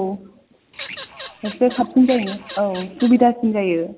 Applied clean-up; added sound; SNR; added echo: none; Bird vocalization, bird call, bird song / Fowl; 16 dB; none.